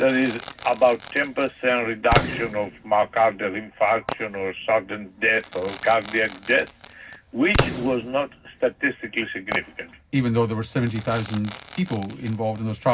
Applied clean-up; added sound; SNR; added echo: none; Crackle / Fireworks; 10 dB; reverberation time 0.4 s.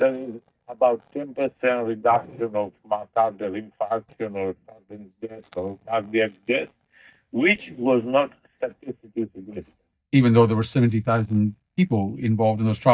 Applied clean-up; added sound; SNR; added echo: neural mask model DeepFilterNet 3.